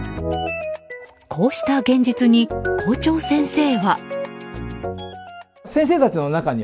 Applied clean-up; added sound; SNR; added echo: none; none; none; none.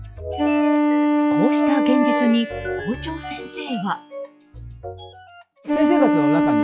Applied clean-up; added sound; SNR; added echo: classical method log-MMSE.